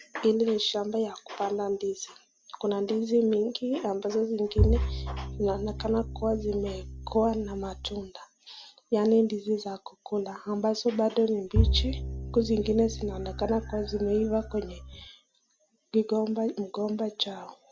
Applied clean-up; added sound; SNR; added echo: none; Bowed string instrument; 2 dB; none.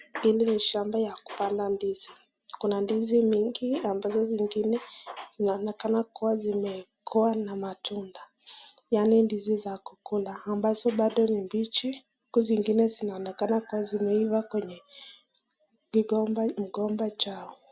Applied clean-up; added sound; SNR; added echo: none; none; none; none.